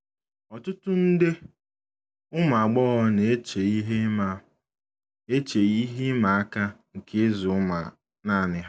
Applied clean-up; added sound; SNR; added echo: none; none; none; none.